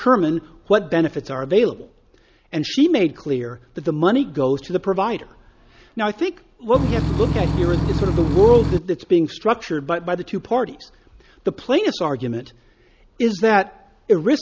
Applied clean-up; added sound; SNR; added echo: none; Engine / Truck / Car; 0 dB; none.